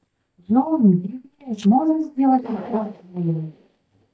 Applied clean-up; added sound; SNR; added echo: neural mask model DeepFilterNet 3.